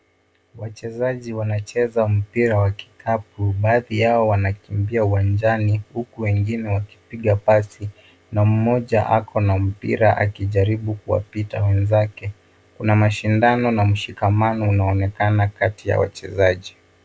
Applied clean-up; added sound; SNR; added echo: none; none; none; none.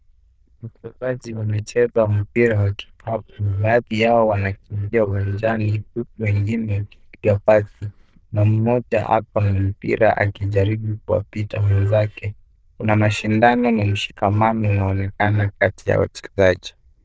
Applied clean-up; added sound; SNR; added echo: neural diffusion model UNIVERSE++.